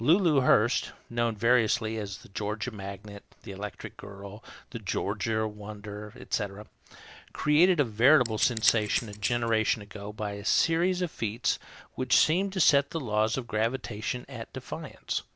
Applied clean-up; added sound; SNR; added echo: neural separator model SepFormer DNS4.